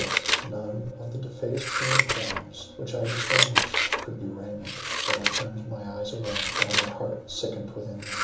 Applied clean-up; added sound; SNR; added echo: none; Scissors; -4 dB; reverberation time 1.2 s.